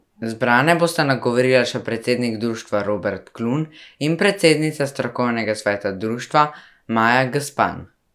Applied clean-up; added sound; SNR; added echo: none; none; none; none.